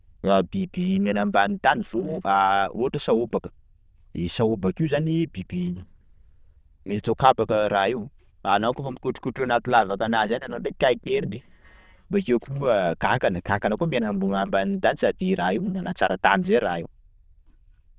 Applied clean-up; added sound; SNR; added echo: neural diffusion model UNIVERSE++.